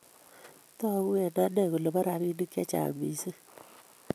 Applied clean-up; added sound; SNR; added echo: none; none; none; none.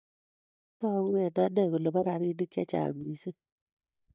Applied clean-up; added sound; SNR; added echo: neural mask model DeepFilterNet 3.